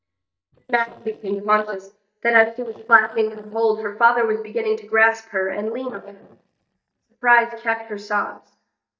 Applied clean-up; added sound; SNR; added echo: neural mask model DeepFilterNet 3.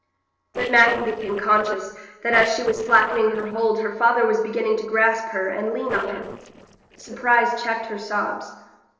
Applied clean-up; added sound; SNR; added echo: neural separator model SepFormer DNS4.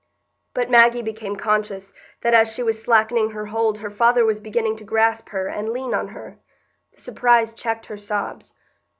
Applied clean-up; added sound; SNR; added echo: none; none; none; none.